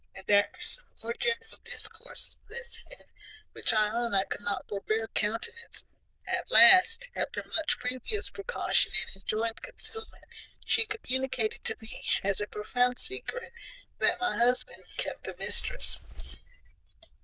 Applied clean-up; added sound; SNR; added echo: neural diffusion model UNIVERSE++.